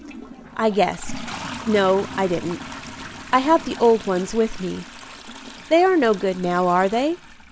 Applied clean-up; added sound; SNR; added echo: none; Toilet flush; 15 dB; none.